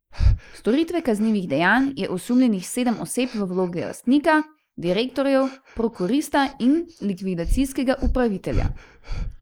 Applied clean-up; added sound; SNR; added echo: neural mask model Resemble Enhance denoiser.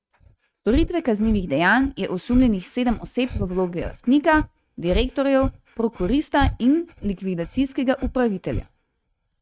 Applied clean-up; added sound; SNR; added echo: neural mask model RNNoise.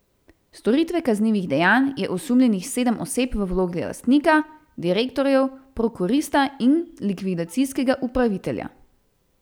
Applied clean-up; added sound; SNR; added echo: none; none; none; none.